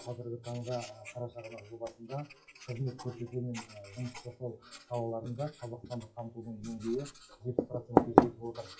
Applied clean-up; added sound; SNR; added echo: classical method WPE with log-MMSE.